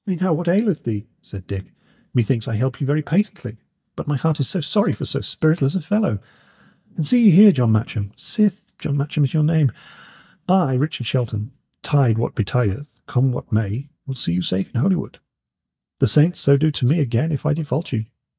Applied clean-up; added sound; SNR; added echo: neural mask model DeepFilterNet 3.